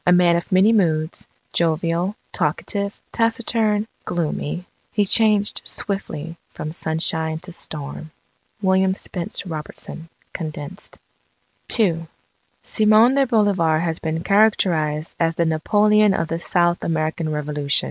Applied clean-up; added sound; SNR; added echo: none; none; none; none.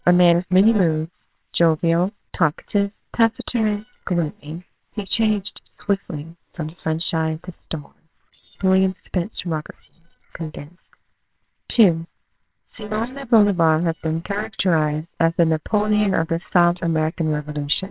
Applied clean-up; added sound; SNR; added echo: neural separator model SepFormer WHAMR!.